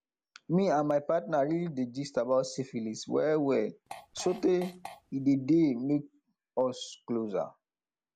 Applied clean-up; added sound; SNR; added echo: none; Fart; 17 dB; none.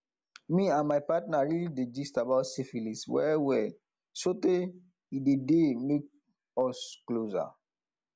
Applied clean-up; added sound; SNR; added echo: none; none; none; none.